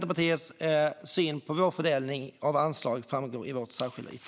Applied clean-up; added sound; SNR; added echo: none; none; none; none.